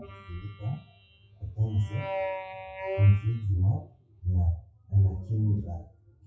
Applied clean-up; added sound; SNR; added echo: classical method WPE with log-MMSE.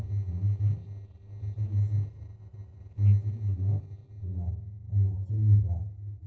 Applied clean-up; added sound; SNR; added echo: neural separator model SepFormer DNS4.